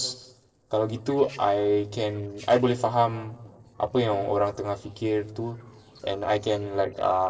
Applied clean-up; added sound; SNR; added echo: neural separator model SepFormer DNS4.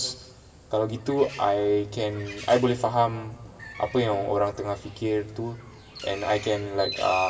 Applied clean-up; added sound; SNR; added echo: none; Bird; 15 dB; reverberation time 2.0 s.